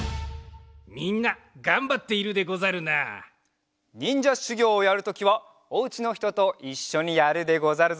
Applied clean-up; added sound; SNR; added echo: none; none; none; none.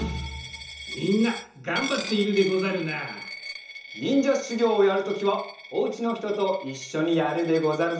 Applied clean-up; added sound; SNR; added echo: none; Coin (dropping); 14 dB; reverberation time 0.6 s.